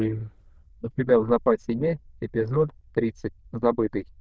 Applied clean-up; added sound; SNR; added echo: neural diffusion model UNIVERSE++.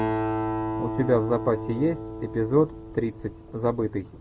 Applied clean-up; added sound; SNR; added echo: none; Acoustic guitar; 5 dB; none.